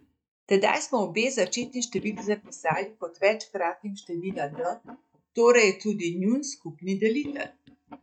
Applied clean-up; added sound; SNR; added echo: neural mask model DeepFilterNet 3.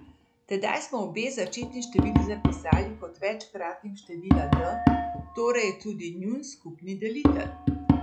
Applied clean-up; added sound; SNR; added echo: none; Tap; -4 dB; none.